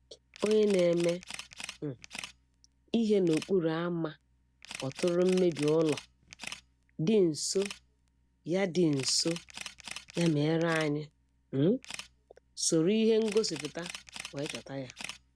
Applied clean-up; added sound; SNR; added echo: none; Camera; 16 dB; none.